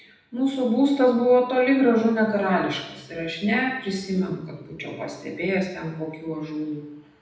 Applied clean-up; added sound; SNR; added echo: none; none; none; reverberation time 0.8 s.